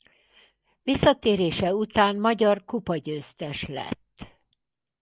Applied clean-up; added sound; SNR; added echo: none; none; none; none.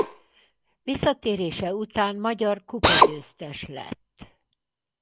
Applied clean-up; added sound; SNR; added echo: none; Drill; -1 dB; none.